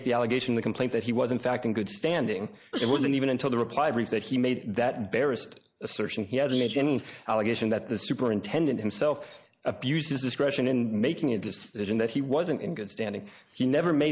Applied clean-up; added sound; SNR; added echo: neural mask model Resemble Enhance denoiser.